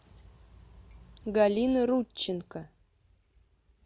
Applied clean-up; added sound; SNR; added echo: none; none; none; none.